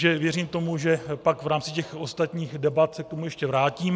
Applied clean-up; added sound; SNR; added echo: none; none; none; none.